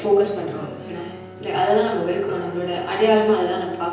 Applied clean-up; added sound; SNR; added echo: none; Brass instrument; 18 dB; reverberation time 0.9 s.